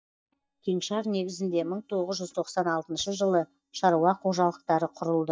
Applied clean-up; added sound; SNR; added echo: neural mask model DeepFilterNet 3.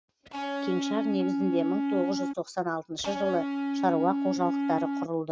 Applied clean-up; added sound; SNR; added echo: neural mask model RNNoise.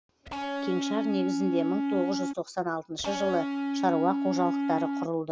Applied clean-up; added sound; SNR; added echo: none; Electric guitar; -1 dB; none.